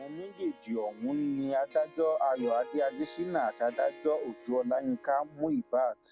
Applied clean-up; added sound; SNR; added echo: none; Harp; 19 dB; none.